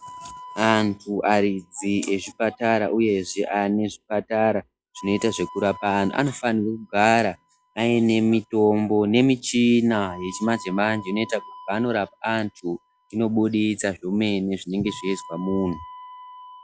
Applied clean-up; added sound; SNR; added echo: classical method log-MMSE.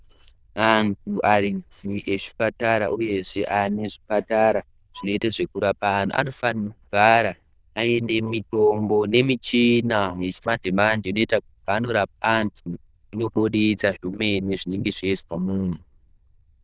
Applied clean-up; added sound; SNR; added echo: neural diffusion model UNIVERSE++.